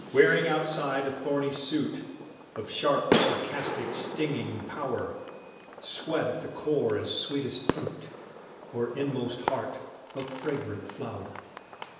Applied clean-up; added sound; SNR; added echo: none; Fireworks; 6 dB; reverberation time 1.0 s.